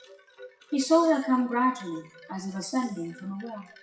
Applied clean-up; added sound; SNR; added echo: classical method WPE with log-MMSE.